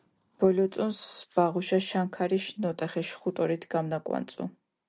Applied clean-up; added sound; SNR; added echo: none; none; none; none.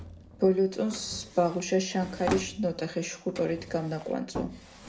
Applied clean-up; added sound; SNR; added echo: none; Drawer open or close; 11 dB; reverberation time 0.5 s.